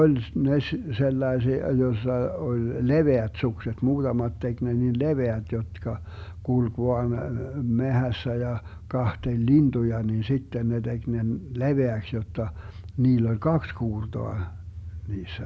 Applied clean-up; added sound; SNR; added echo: none; none; none; none.